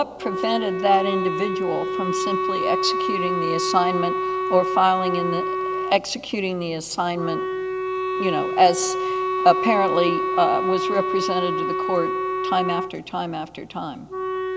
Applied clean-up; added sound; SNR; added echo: none; Wind instrument, woodwind instrument; 1 dB; none.